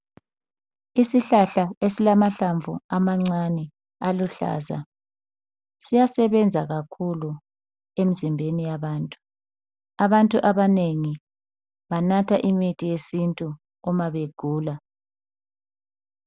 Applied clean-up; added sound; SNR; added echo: none; none; none; none.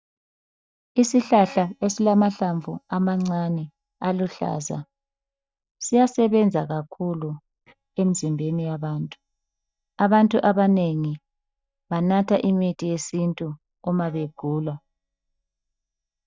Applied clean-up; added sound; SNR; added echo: neural mask model DeepFilterNet 3.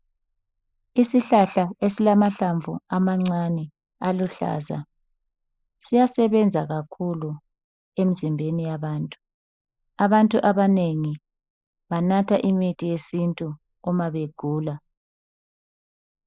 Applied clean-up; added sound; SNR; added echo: neural mask model Resemble Enhance denoiser.